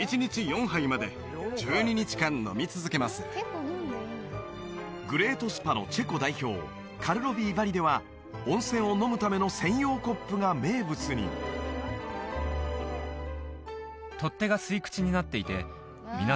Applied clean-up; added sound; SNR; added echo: none; none; none; none.